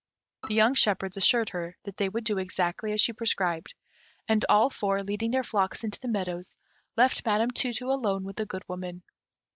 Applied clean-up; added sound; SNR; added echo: neural separator model SepFormer DNS4.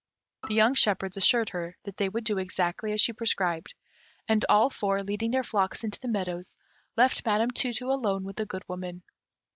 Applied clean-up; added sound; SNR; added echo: none; Bowed string instrument; 20 dB; none.